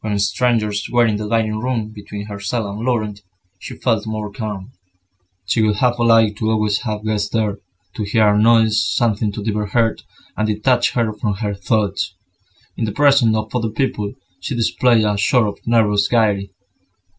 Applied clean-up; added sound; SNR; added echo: none; none; none; none.